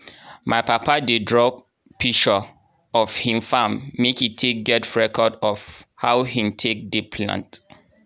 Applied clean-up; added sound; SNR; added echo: none; none; none; none.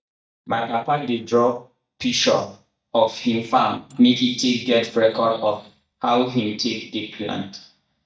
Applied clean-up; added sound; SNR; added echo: neural mask model DeepFilterNet 3.